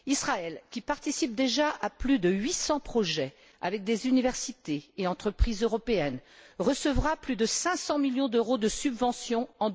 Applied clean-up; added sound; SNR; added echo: none; none; none; none.